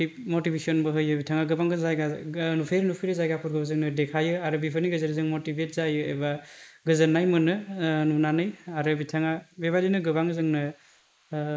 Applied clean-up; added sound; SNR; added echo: neural mask model Resemble Enhance denoiser.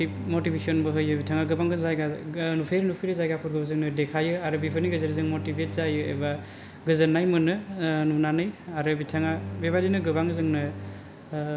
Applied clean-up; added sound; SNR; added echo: none; Bowed string instrument; 12 dB; none.